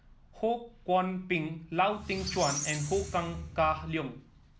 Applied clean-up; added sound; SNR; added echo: none; Squeak; 8 dB; none.